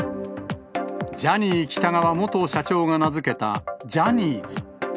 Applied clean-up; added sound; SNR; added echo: none; none; none; none.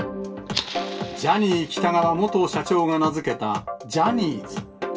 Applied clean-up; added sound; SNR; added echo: none; Fire; 12 dB; reverberation time 0.2 s.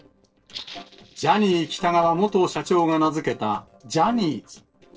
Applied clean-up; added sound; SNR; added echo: neural separator model SepFormer DNS4.